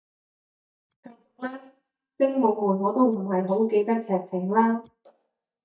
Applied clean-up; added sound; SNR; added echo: neural mask model DeepFilterNet 3.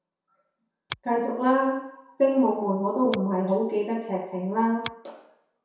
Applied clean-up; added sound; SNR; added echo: none; Finger snapping; 15 dB; reverberation time 0.7 s.